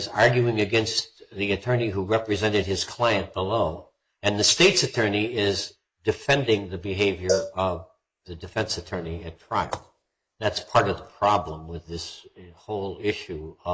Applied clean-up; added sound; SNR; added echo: neural mask model Resemble Enhance denoiser.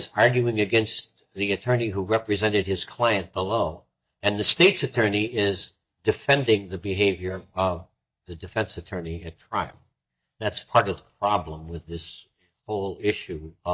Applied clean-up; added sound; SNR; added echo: neural mask model DeepFilterNet 3.